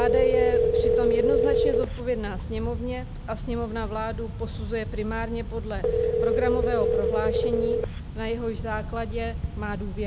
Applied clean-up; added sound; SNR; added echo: none; Telephone; -5 dB; none.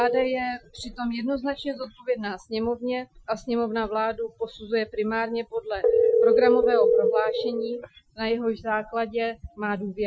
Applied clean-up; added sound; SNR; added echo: classical method Wiener filter.